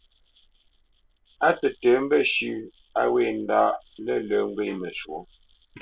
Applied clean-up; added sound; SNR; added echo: neural separator model SepFormer DNS4.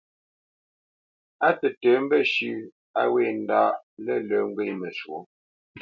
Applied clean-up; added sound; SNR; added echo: none; none; none; none.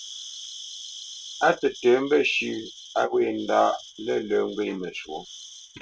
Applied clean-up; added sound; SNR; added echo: neural mask model RNNoise.